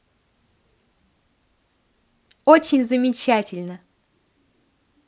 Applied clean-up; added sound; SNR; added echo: none; none; none; none.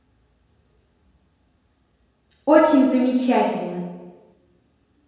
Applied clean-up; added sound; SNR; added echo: none; none; none; reverberation time 1.2 s.